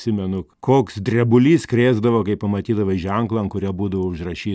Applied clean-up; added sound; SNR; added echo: none; none; none; none.